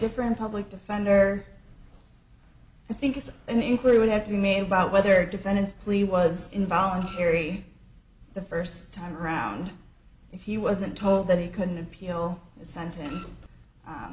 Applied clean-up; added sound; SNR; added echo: none; Printer; 16 dB; none.